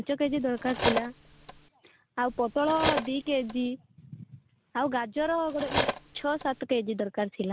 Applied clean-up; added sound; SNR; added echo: none; Cutlery, silverware; 2 dB; none.